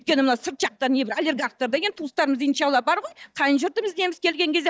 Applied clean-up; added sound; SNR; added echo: neural mask model DeepFilterNet 3.